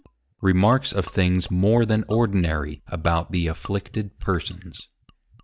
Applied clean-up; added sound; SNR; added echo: neural mask model DeepFilterNet 3.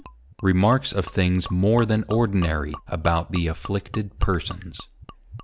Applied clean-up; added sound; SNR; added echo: none; Gurgling / Liquid; 18 dB; none.